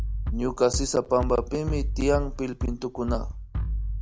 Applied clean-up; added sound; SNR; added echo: none; Bass drum; 2 dB; none.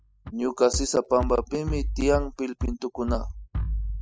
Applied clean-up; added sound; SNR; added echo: classical method spectral subtraction.